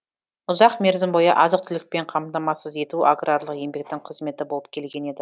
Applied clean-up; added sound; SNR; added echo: none; none; none; none.